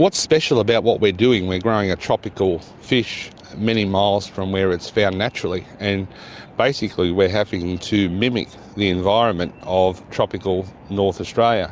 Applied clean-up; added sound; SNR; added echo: none; none; none; none.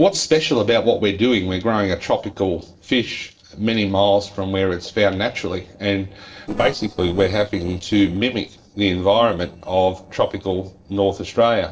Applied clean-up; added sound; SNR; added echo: neural separator model SepFormer DNS4.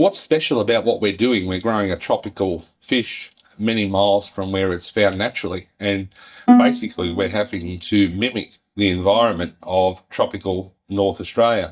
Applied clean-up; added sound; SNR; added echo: neural mask model DeepFilterNet 3.